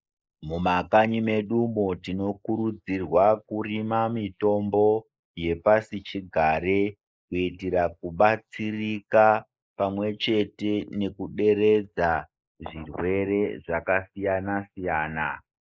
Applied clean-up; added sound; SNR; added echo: neural mask model Resemble Enhance denoiser.